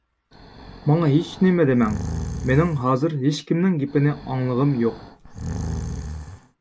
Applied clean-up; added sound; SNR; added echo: none; Breathing; 10 dB; none.